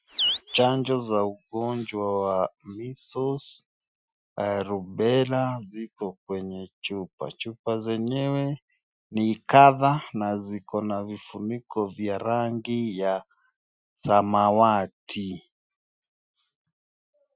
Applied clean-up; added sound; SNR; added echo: classical method Wiener filter.